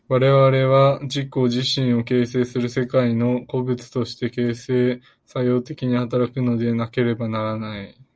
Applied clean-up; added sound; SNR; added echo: none; none; none; none.